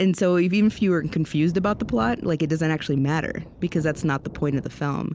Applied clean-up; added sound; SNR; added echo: none; Thunder; 18 dB; none.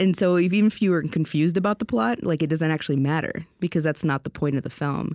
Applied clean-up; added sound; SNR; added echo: none; none; none; none.